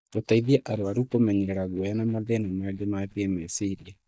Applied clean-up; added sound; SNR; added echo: neural mask model DeepFilterNet 3.